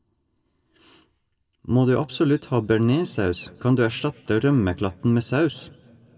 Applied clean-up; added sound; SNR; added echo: none; none; none; reverberation time 1.8 s.